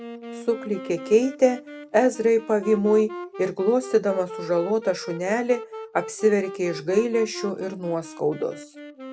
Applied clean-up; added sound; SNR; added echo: none; Wind instrument, woodwind instrument; 14 dB; none.